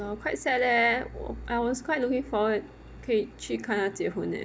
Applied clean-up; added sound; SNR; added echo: none; none; none; none.